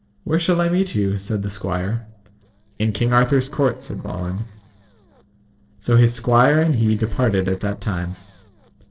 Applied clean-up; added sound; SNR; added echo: neural separator model SepFormer DNS4.